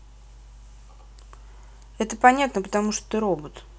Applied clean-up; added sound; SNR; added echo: none; none; none; none.